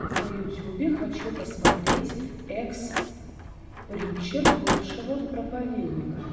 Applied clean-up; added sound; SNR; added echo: none; Slam; -2 dB; reverberation time 1.5 s.